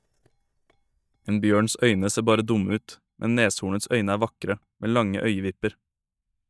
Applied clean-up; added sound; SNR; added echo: neural mask model DeepFilterNet 3.